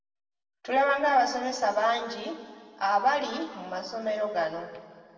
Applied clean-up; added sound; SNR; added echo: none; none; none; reverberation time 1.7 s.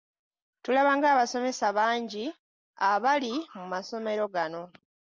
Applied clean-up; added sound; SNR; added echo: none; none; none; none.